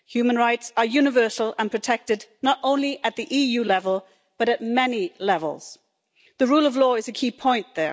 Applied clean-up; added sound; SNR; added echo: none; none; none; none.